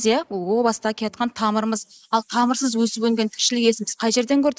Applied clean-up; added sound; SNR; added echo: neural mask model Resemble Enhance denoiser.